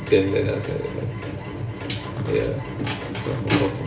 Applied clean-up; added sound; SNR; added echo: none; Rattle; 20 dB; reverberation time 0.6 s.